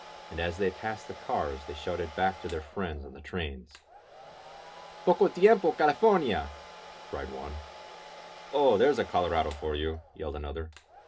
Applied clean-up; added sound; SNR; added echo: none; Domestic sounds, home sounds; 17 dB; reverberation time 0.3 s.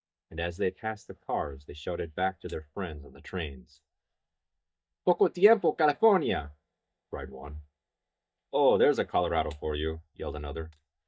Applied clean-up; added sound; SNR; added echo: neural mask model DeepFilterNet 3.